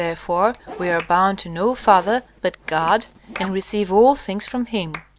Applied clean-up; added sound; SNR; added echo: none; Zipper (clothing) + Clapping; 19 dB; none.